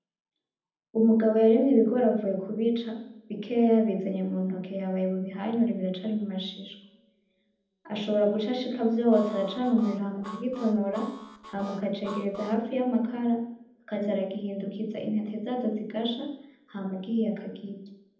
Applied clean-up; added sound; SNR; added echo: none; Harmonica; 17 dB; reverberation time 0.8 s.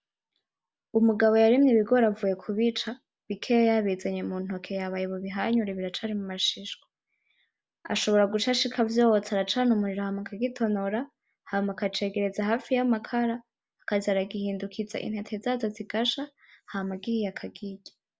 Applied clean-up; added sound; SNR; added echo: none; none; none; none.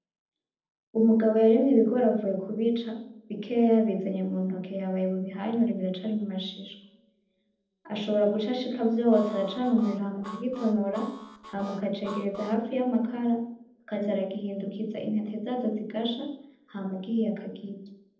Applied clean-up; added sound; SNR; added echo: neural separator model SepFormer DNS4.